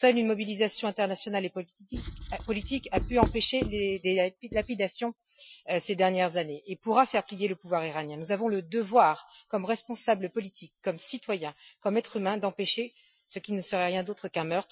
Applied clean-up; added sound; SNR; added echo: classical method Wiener filter.